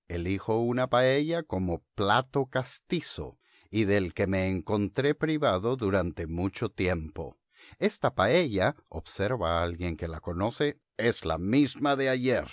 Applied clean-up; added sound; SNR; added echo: none; none; none; none.